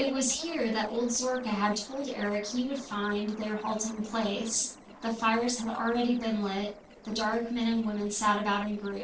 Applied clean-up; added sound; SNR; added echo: neural separator model SepFormer DNS4.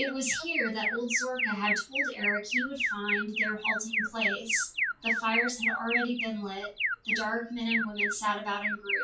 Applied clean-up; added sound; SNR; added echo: classical method WPE with log-MMSE.